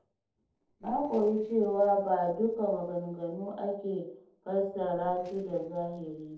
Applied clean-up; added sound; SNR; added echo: neural separator model SepFormer DNS4.